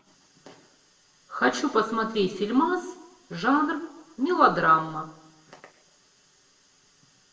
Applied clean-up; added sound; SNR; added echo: none; none; none; reverberation time 0.6 s.